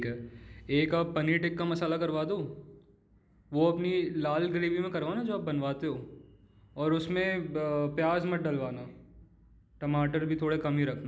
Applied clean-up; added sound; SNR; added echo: none; none; none; none.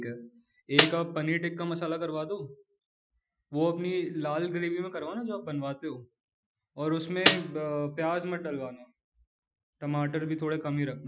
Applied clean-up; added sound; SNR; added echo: classical method Wiener filter.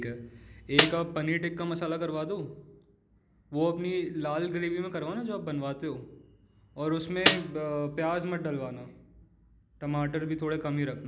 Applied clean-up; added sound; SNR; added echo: none; Snare drum; -5 dB; none.